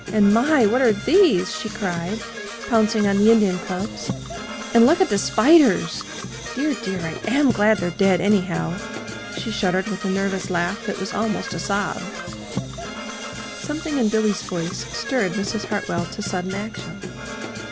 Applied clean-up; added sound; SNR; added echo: none; Brass instrument / Percussion; 10 dB; none.